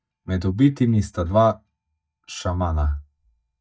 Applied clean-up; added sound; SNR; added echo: neural mask model DeepFilterNet 3.